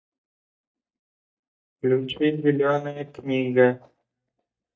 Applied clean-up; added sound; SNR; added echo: neural mask model DeepFilterNet 3.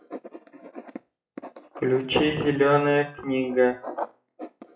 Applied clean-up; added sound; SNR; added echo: classical method WPE with log-MMSE.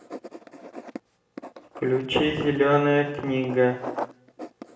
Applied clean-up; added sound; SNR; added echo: none; Writing; 13 dB; reverberation time 0.9 s.